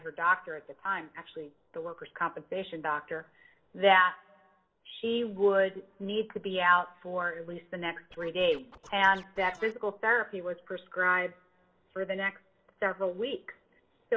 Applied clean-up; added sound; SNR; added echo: neural separator model SepFormer DNS4.